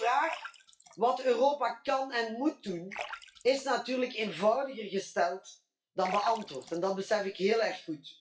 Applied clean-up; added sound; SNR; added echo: classical method WPE with log-MMSE.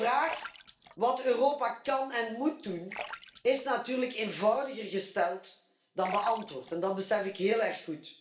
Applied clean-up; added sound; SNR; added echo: none; Splash, splatter; 16 dB; reverberation time 0.5 s.